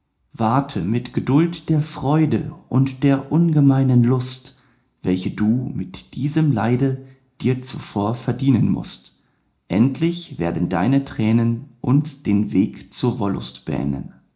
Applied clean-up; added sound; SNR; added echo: none; none; none; reverberation time 0.4 s.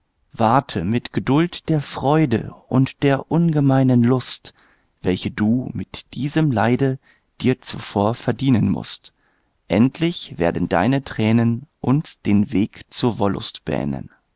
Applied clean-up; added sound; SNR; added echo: none; none; none; none.